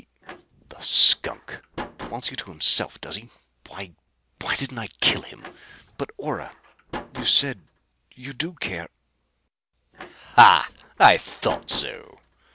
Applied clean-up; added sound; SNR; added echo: none; Slam; 17 dB; none.